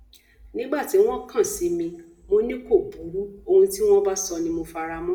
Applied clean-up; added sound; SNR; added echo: none; none; none; reverberation time 0.6 s.